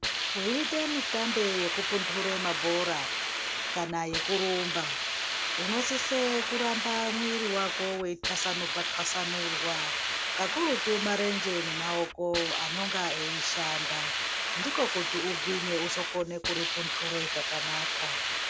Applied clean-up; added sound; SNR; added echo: none; Hiss; -2 dB; none.